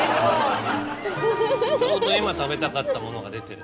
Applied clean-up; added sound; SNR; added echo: none; Motorcycle / Engine; 15 dB; none.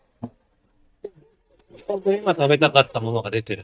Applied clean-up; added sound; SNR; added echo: neural mask model DeepFilterNet 3.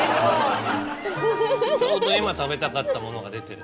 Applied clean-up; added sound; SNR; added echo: none; none; none; none.